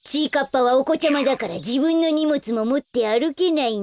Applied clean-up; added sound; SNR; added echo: none; none; none; none.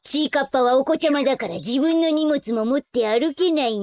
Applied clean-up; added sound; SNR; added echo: neural mask model Resemble Enhance denoiser.